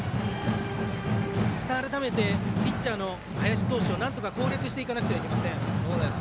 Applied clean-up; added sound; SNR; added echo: none; none; none; none.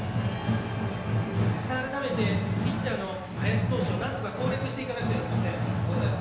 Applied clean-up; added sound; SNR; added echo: none; Brass instrument; 18 dB; reverberation time 0.9 s.